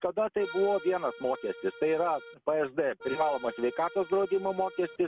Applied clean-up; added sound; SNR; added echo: none; Accordion; 15 dB; none.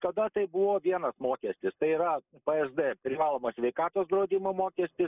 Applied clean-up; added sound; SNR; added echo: neural mask model Resemble Enhance denoiser.